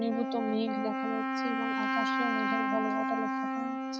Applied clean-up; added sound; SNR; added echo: neural mask model RNNoise.